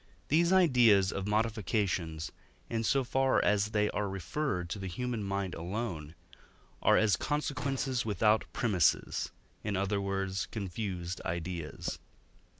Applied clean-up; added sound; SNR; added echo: none; Gunshot, gunfire; 13 dB; none.